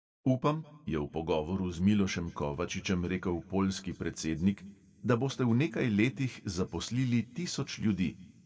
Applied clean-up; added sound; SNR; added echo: none; none; none; reverberation time 1.5 s.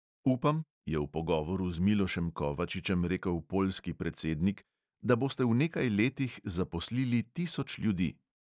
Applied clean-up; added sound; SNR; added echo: none; none; none; none.